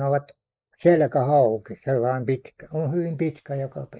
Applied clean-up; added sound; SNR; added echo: neural mask model Resemble Enhance denoiser.